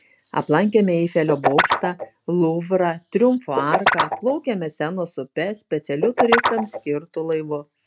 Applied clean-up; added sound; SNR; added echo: neural mask model RNNoise.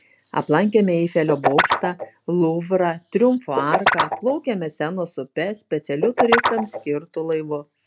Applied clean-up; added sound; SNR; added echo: none; Guitar; 3 dB; none.